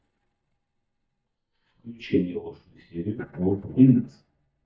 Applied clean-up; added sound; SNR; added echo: neural mask model DeepFilterNet 3.